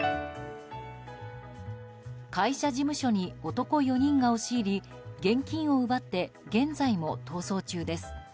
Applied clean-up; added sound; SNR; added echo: none; none; none; none.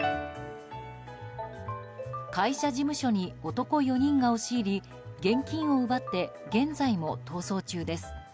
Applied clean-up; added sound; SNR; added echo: none; Ringtone; 13 dB; none.